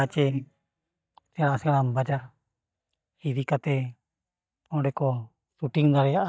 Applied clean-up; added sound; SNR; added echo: neural mask model DeepFilterNet 3.